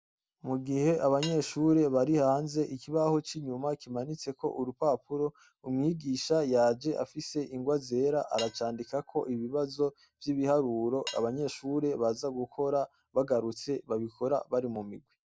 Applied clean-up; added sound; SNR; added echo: none; Cutlery, silverware / Dishes, pots, and pans; 19 dB; none.